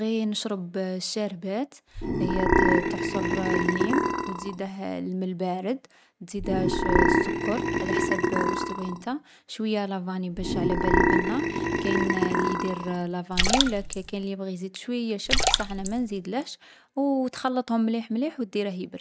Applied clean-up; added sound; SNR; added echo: none; Burping, eructation + Splash, splatter; -5 dB; none.